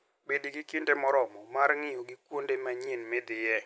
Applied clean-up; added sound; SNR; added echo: none; none; none; none.